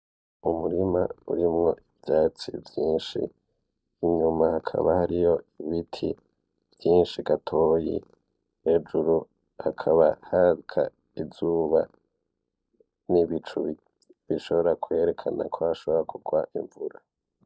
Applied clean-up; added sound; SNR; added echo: neural mask model DeepFilterNet 3.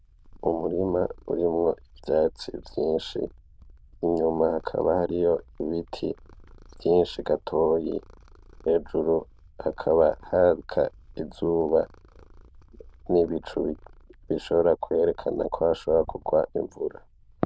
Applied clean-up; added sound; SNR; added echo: neural diffusion model UNIVERSE++.